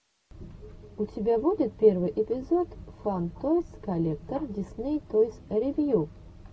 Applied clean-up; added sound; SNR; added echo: none; none; none; none.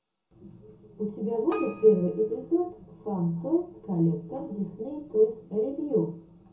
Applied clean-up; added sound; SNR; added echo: none; Keyboard (musical); 19 dB; reverberation time 0.6 s.